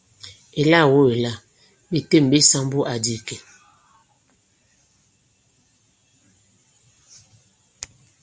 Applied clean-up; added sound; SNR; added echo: none; none; none; none.